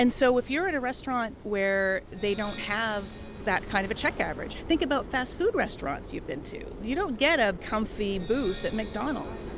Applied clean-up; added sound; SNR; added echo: none; Percussion; 18 dB; none.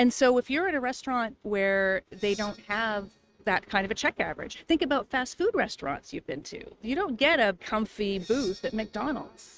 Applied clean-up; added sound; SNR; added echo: neural mask model RNNoise.